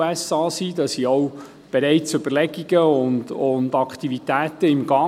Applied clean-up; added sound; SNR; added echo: none; none; none; none.